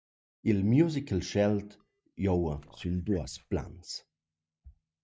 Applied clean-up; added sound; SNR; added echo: neural mask model DeepFilterNet 3.